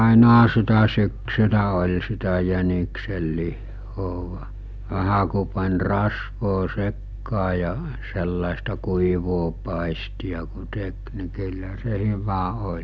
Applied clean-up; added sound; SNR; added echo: none; none; none; none.